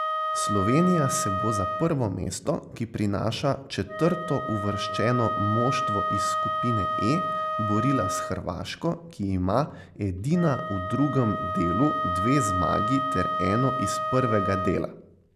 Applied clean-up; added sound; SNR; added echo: none; Wind instrument, woodwind instrument; 3 dB; none.